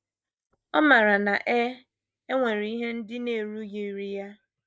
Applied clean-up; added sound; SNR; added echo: neural mask model DeepFilterNet 3.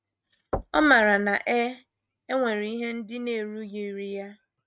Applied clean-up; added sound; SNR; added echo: neural mask model RNNoise.